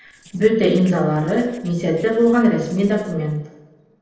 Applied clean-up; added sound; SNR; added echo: neural separator model SepFormer DNS4.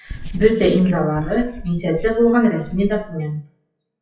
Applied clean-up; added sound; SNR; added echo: classical method WPE with log-MMSE.